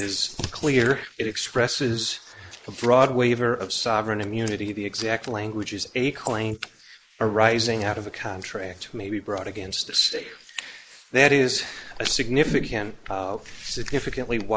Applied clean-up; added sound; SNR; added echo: neural mask model Resemble Enhance denoiser.